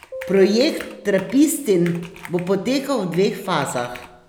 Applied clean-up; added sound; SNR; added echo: none; Piano + Computer keyboard; 18 dB; none.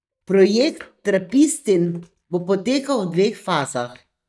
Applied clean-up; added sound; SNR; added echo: neural mask model DeepFilterNet 3.